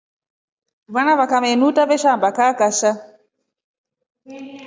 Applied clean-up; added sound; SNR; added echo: none; none; none; none.